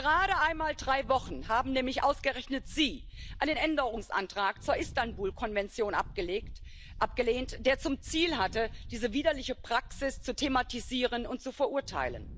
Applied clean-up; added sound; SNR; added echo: none; Wind; 12 dB; none.